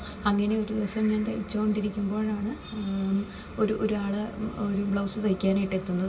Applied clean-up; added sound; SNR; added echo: none; none; none; reverberation time 2.0 s.